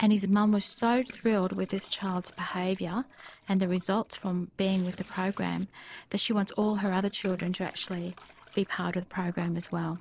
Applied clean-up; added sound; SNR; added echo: neural separator model SepFormer DNS4.